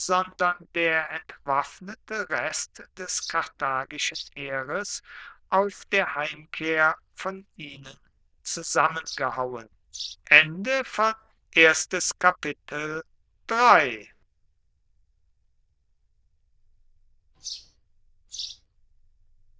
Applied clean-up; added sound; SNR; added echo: neural diffusion model UNIVERSE++.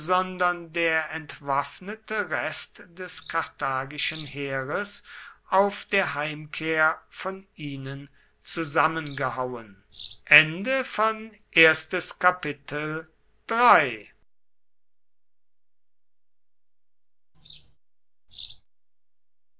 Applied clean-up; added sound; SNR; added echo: none; Bird vocalization, bird call, bird song; 14 dB; none.